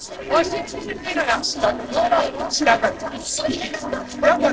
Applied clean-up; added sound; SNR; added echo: neural separator model SepFormer DNS4.